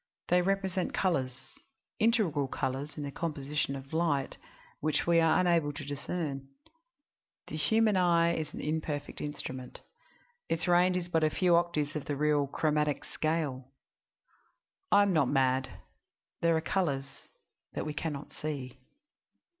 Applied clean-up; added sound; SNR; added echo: none; none; none; none.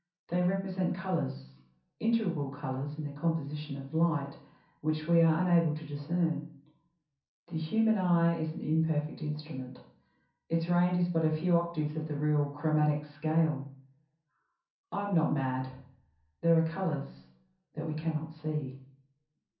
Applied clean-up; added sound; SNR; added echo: none; none; none; reverberation time 0.6 s.